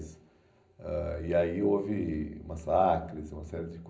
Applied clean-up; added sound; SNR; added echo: none; none; none; reverberation time 0.5 s.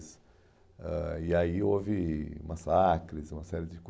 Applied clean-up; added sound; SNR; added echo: none; none; none; none.